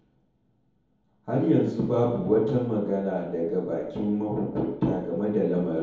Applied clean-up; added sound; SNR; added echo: none; none; none; reverberation time 1.9 s.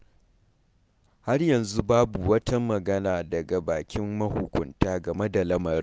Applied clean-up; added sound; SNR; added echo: none; none; none; none.